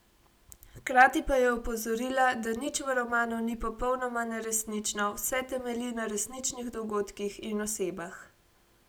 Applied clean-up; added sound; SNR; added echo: none; none; none; none.